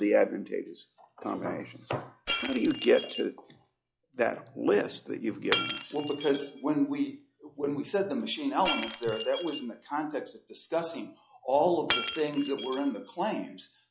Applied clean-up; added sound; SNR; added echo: classical method log-MMSE.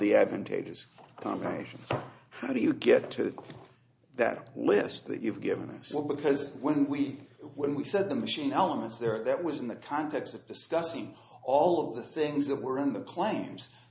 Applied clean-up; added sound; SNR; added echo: none; none; none; none.